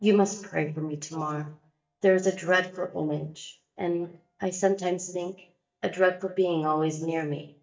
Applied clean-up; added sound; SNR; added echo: neural mask model DeepFilterNet 3.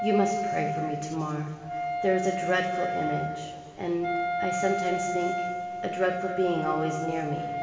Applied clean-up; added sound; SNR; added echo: none; Wind instrument, woodwind instrument; 2 dB; reverberation time 2.3 s.